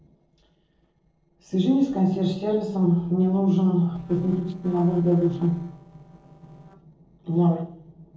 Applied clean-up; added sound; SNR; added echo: neural separator model SepFormer DNS4.